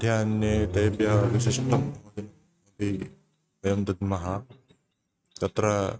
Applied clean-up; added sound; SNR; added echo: neural mask model RNNoise.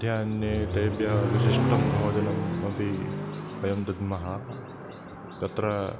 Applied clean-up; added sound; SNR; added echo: none; Accelerating, revving, vroom; 0 dB; none.